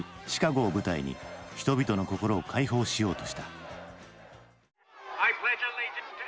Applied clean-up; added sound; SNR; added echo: none; none; none; none.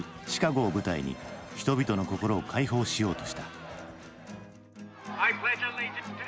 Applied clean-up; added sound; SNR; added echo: none; Acoustic guitar; 16 dB; none.